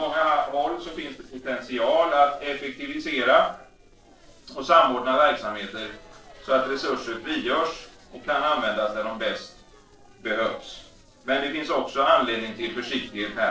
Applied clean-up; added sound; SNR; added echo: neural separator model SepFormer DNS4.